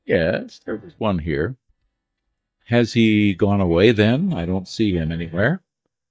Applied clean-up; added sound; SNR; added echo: neural mask model DeepFilterNet 3.